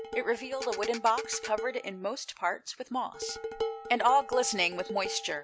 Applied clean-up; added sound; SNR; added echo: none; Dishes, pots, and pans + Ratchet, pawl; 9 dB; none.